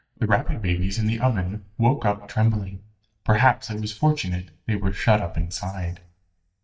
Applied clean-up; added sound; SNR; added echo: neural mask model DeepFilterNet 3.